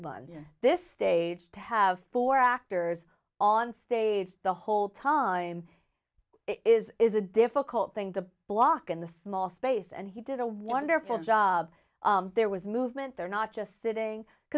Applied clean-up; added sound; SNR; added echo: none; none; none; none.